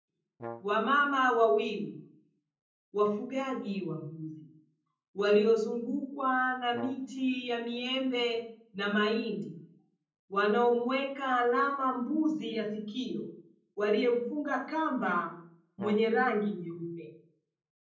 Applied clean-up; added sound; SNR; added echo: none; Brass instrument; 16 dB; reverberation time 0.6 s.